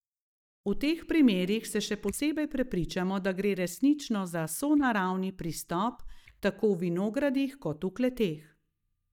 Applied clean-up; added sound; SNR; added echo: neural mask model DeepFilterNet 3.